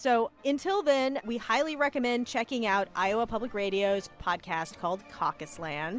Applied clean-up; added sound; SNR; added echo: none; none; none; none.